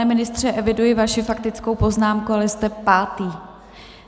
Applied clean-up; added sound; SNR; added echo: none; none; none; none.